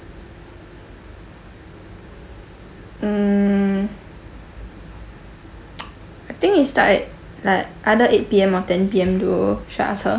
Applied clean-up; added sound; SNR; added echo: none; none; none; none.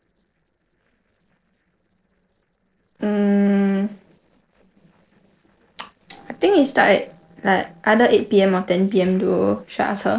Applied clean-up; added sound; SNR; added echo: neural separator model SepFormer DNS4.